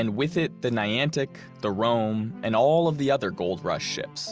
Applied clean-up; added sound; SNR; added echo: none; none; none; none.